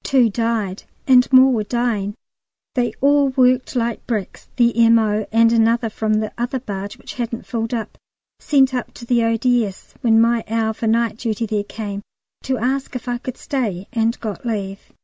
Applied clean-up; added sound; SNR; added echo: none; none; none; none.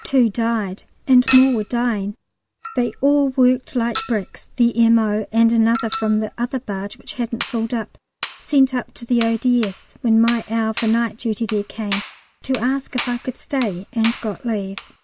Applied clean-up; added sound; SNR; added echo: none; Chink, clink; 10 dB; none.